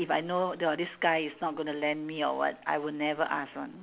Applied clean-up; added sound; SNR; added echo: none; none; none; none.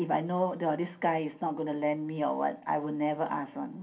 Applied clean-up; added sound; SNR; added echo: none; none; none; reverberation time 0.3 s.